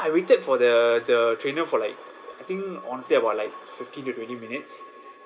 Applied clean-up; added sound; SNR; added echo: none; none; none; none.